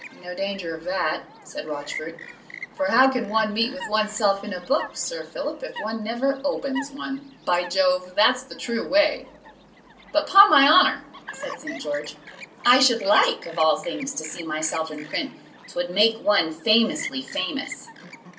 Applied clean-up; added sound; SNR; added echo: none; Chirp, tweet; 17 dB; reverberation time 0.3 s.